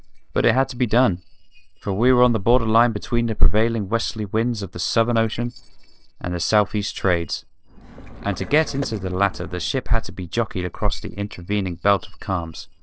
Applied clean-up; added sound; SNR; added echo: neural separator model SepFormer DNS4.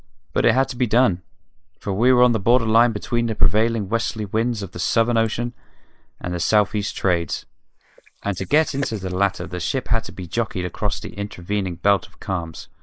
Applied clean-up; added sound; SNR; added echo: neural mask model Resemble Enhance denoiser.